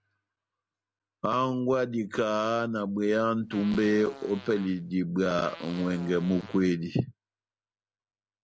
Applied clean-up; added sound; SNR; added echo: none; Fart; 19 dB; none.